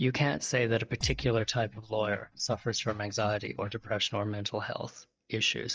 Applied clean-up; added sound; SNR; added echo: neural mask model DeepFilterNet 3.